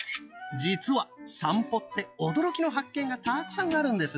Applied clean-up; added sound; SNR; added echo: classical method log-MMSE.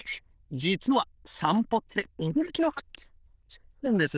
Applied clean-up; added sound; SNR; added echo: neural diffusion model UNIVERSE++.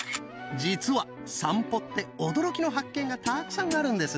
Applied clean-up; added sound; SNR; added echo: none; Hi-hat; 10 dB; none.